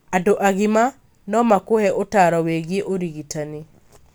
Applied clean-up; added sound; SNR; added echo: none; none; none; none.